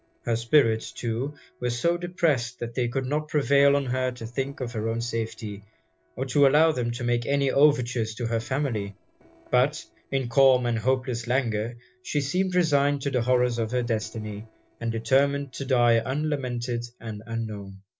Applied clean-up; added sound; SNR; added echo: neural separator model SepFormer DNS4.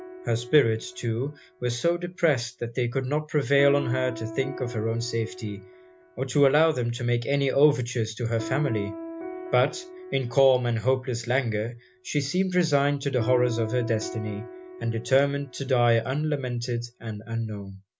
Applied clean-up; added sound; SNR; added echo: none; Piano; 15 dB; none.